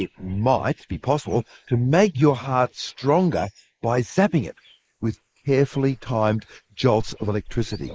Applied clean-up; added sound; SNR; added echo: neural mask model Resemble Enhance denoiser.